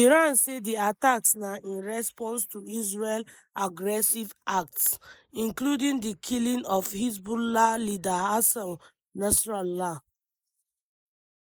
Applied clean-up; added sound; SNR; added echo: neural mask model Resemble Enhance denoiser.